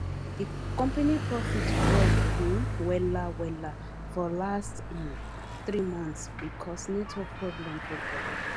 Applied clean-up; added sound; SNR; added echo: none; Bicycle; -2 dB; none.